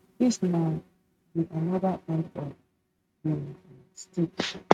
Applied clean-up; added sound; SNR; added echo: neural mask model RNNoise.